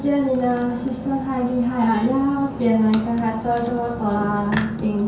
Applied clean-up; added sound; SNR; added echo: none; none; none; reverberation time 0.6 s.